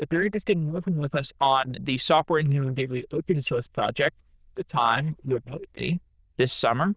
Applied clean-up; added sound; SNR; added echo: neural diffusion model UNIVERSE++.